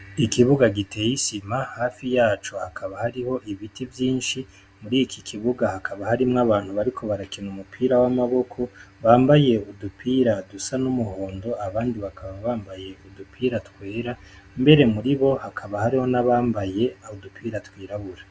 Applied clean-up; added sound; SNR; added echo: none; none; none; none.